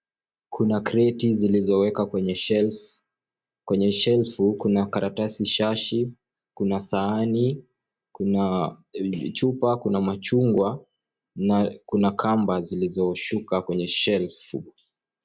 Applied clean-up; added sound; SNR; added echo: none; none; none; none.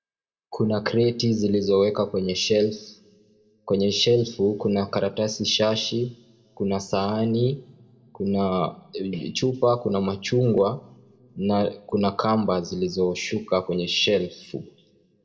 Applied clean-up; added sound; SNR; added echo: none; none; none; reverberation time 0.7 s.